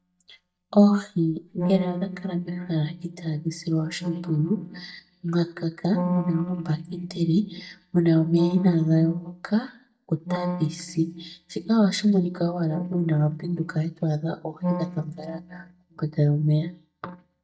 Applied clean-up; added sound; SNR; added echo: neural mask model DeepFilterNet 3.